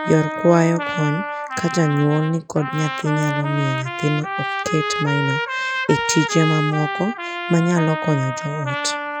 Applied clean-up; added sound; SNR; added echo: classical method log-MMSE.